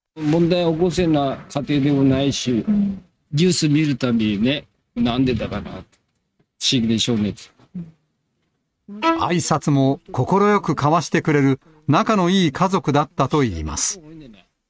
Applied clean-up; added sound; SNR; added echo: neural mask model RNNoise.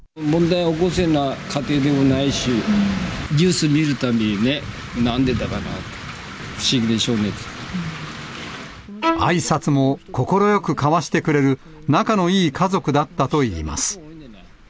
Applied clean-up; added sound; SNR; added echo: none; Bowed string instrument; 8 dB; none.